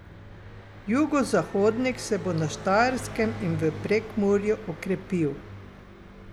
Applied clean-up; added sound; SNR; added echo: none; Car passing by; 13 dB; none.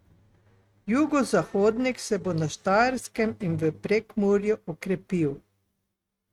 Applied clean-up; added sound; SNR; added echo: neural mask model RNNoise.